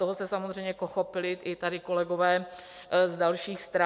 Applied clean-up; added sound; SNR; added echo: none; none; none; none.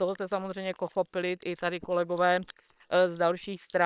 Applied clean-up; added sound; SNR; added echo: neural separator model SepFormer WHAM!.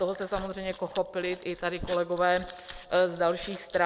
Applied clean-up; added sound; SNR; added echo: none; Chewing, mastication; 17 dB; none.